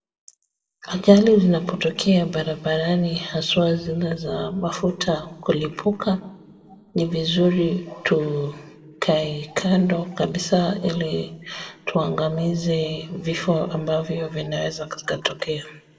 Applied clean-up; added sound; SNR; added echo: none; none; none; reverberation time 0.7 s.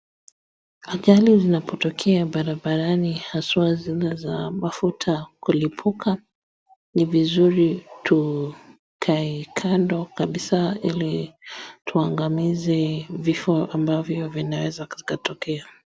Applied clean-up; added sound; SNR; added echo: none; none; none; none.